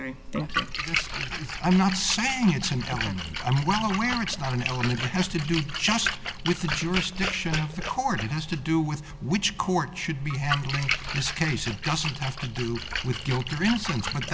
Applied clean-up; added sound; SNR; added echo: none; Splash, splatter; 6 dB; none.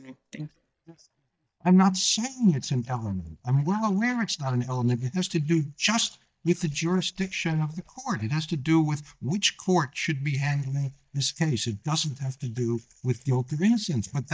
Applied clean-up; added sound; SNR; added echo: neural mask model DeepFilterNet 3.